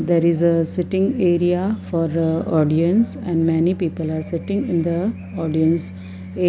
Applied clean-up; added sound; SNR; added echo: none; Organ; 14 dB; none.